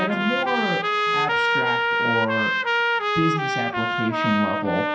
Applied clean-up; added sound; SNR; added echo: none; Trumpet; -4 dB; reverberation time 0.5 s.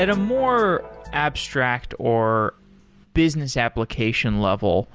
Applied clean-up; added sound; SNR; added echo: none; none; none; none.